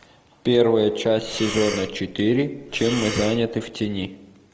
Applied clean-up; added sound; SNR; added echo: none; Breathing; 10 dB; none.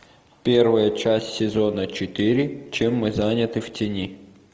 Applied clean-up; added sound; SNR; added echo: none; none; none; none.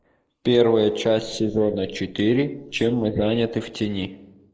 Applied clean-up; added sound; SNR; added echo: neural mask model Resemble Enhance denoiser.